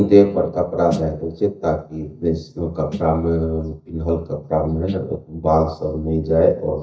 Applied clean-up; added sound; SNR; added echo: neural mask model DeepFilterNet 3.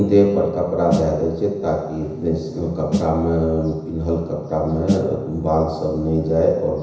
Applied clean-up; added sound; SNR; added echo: none; Snare drum; 11 dB; reverberation time 1.0 s.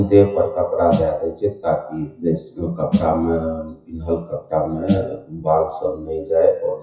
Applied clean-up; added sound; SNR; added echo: classical method WPE with log-MMSE.